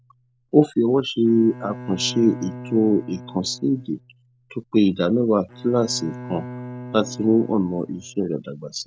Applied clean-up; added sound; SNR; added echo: none; Bowed string instrument; 16 dB; none.